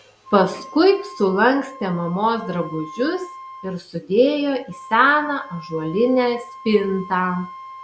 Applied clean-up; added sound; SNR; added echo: none; Wind instrument, woodwind instrument; 18 dB; none.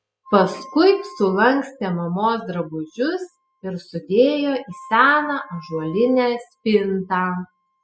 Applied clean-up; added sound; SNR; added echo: classical method spectral subtraction.